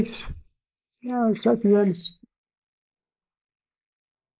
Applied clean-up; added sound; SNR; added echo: neural mask model Resemble Enhance denoiser.